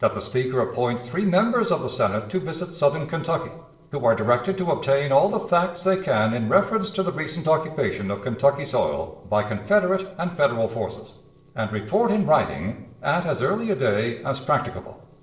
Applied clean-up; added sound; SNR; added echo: neural separator model SepFormer DNS4.